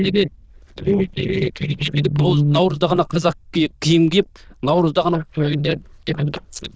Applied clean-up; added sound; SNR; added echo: neural diffusion model UNIVERSE++.